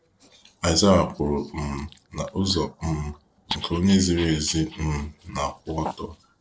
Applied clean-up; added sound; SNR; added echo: neural separator model SepFormer DNS4.